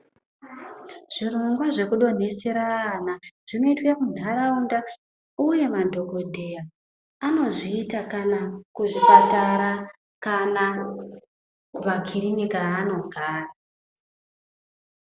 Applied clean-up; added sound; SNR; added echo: none; none; none; none.